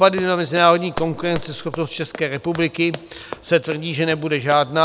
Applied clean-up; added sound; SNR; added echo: none; Run; 16 dB; none.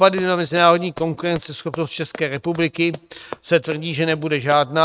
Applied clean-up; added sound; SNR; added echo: neural mask model RNNoise.